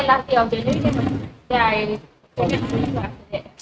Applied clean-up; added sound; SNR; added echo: neural mask model RNNoise.